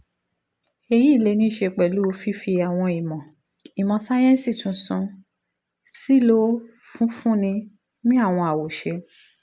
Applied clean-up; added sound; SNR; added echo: none; none; none; none.